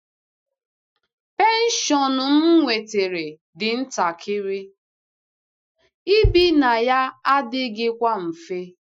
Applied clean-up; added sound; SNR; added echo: classical method Wiener filter.